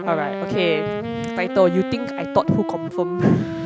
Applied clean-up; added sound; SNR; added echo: none; Wind instrument, woodwind instrument; 5 dB; none.